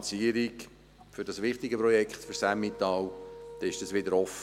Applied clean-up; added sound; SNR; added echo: none; Wind instrument, woodwind instrument; 16 dB; none.